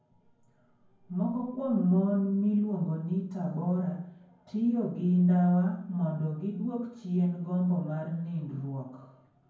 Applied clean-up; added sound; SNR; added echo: none; none; none; reverberation time 0.9 s.